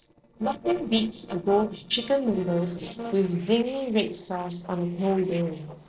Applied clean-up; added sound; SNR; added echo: neural separator model SepFormer DNS4.